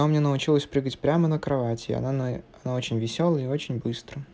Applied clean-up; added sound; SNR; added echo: none; none; none; none.